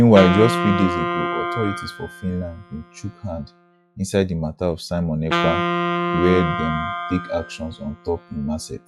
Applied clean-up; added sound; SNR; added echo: classical method log-MMSE.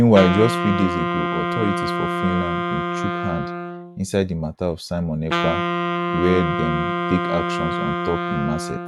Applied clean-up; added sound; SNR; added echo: none; Wind instrument, woodwind instrument; 2 dB; none.